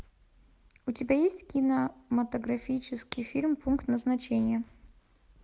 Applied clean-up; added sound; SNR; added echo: none; none; none; none.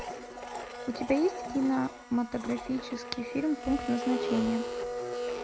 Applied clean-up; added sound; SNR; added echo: none; Domestic sounds, home sounds; 6 dB; none.